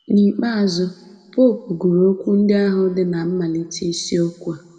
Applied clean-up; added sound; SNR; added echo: none; none; none; reverberation time 1.5 s.